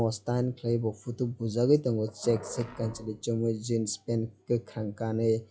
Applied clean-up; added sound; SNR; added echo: classical method log-MMSE.